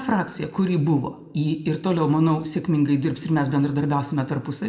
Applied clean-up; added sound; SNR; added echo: none; none; none; reverberation time 0.7 s.